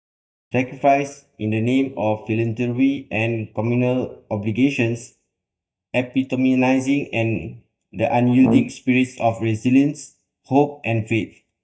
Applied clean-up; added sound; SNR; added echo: neural mask model DeepFilterNet 3.